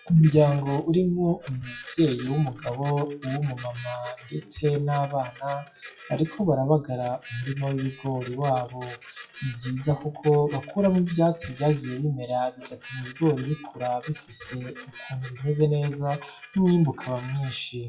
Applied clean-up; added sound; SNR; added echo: classical method WPE with log-MMSE.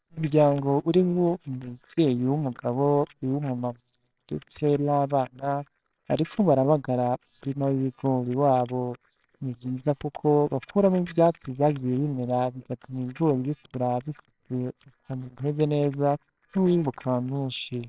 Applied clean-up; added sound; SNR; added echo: neural separator model SepFormer WHAMR!.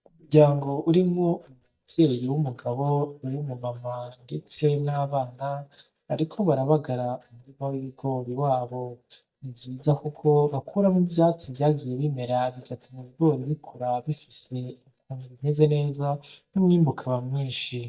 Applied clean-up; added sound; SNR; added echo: neural mask model DeepFilterNet 3.